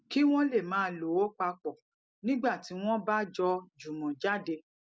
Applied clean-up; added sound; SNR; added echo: none; none; none; none.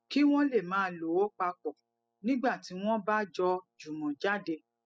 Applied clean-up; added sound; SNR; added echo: classical method spectral subtraction.